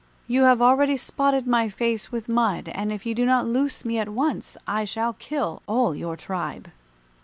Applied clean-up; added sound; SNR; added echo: none; none; none; none.